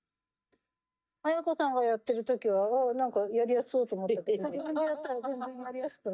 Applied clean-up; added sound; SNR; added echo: neural mask model DeepFilterNet 3.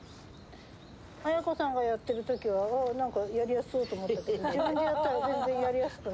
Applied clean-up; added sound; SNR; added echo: none; none; none; none.